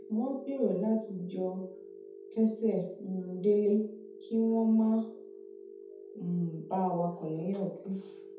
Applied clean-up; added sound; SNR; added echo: none; Telephone; 16 dB; reverberation time 0.6 s.